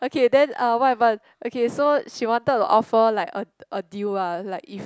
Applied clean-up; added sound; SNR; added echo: none; none; none; none.